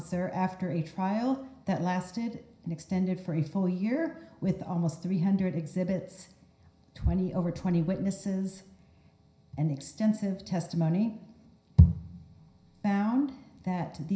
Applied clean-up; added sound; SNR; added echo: none; none; none; reverberation time 0.5 s.